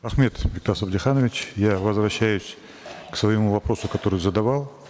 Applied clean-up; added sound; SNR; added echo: none; none; none; none.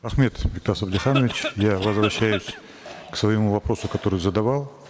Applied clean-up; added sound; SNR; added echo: none; Cough; 7 dB; none.